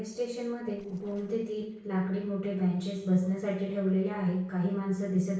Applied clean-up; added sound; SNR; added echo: neural separator model SepFormer DNS4.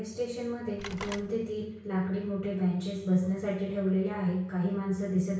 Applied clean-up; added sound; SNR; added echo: none; Telephone; 14 dB; reverberation time 0.6 s.